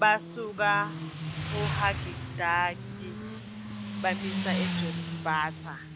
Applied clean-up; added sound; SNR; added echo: none; Motorcycle; 3 dB; none.